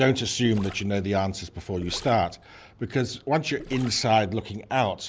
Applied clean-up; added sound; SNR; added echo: none; Gurgling; 19 dB; none.